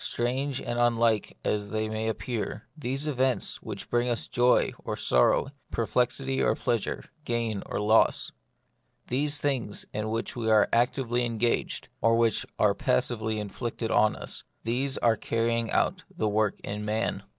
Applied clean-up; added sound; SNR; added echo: none; none; none; none.